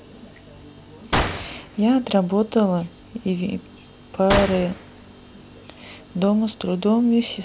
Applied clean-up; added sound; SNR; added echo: none; Gunshot, gunfire; 8 dB; none.